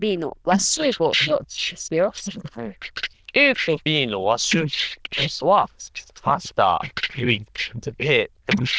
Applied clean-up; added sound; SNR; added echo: neural diffusion model UNIVERSE++.